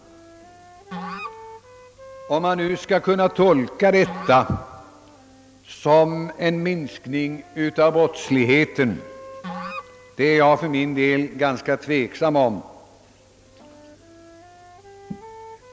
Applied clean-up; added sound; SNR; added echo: none; Musical instrument + Wind instrument, woodwind instrument; 18 dB; none.